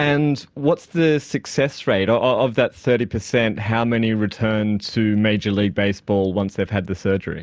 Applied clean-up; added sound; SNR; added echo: none; none; none; none.